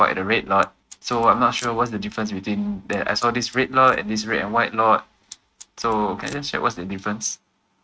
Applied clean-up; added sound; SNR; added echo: neural mask model RNNoise.